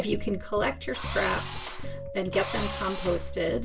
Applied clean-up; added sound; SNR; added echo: none; Engine / Drill; 7 dB; reverberation time 0.2 s.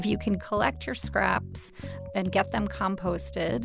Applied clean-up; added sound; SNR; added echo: none; none; none; none.